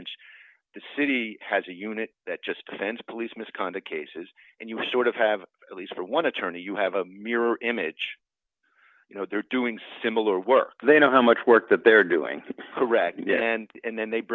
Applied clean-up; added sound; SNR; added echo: none; none; none; none.